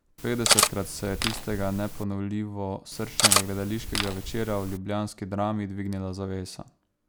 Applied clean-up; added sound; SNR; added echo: none; Cutlery, silverware; -3 dB; none.